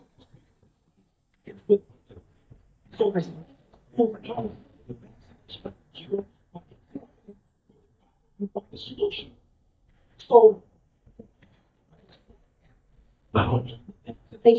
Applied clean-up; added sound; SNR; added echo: neural mask model DeepFilterNet 3.